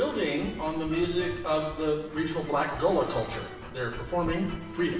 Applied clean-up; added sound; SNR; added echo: none; Dog / Breathing; 18 dB; reverberation time 1.0 s.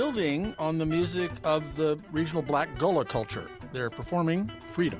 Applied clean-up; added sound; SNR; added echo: none; none; none; none.